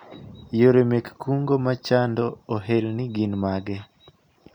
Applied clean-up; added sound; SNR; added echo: none; none; none; none.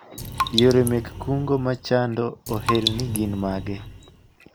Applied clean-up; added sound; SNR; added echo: none; Raindrop; 6 dB; none.